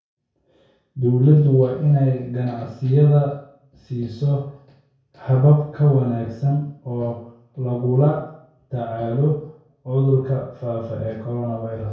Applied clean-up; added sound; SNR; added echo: none; none; none; reverberation time 0.6 s.